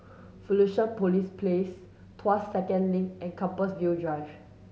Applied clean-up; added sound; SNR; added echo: none; none; none; none.